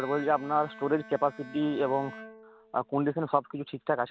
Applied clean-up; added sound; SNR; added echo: none; Bowed string instrument; 19 dB; none.